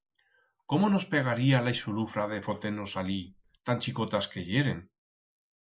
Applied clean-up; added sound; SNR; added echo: neural mask model Resemble Enhance denoiser.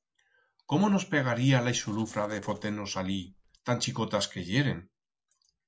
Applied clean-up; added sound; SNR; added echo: neural separator model SepFormer DNS4.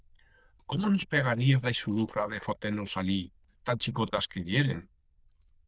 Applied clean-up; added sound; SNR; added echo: neural diffusion model UNIVERSE++.